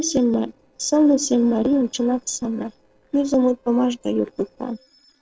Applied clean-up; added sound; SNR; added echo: neural separator model SepFormer DNS4.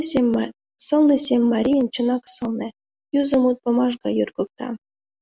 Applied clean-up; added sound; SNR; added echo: none; none; none; none.